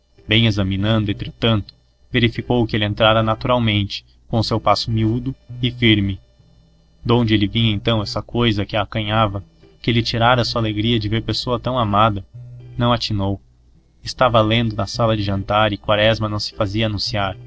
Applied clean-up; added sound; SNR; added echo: neural separator model SepFormer DNS4.